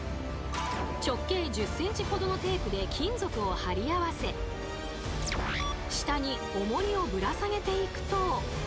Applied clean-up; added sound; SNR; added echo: none; none; none; none.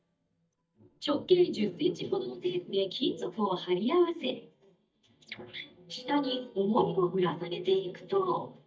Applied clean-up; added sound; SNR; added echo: neural mask model DeepFilterNet 3.